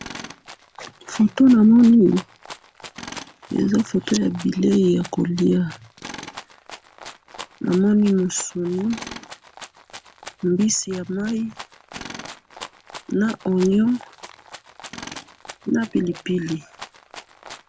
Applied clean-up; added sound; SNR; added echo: none; Rattle (instrument) + Tools; 18 dB; none.